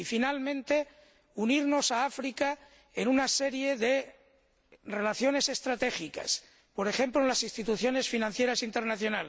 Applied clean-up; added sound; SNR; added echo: none; none; none; none.